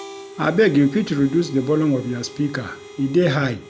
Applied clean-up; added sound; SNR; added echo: none; Harmonica; 18 dB; none.